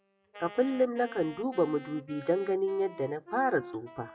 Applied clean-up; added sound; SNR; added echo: classical method WPE with log-MMSE.